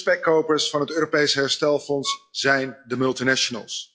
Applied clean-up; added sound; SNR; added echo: classical method log-MMSE.